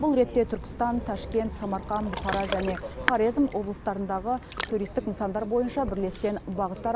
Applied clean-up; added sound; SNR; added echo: none; Ocean; 9 dB; none.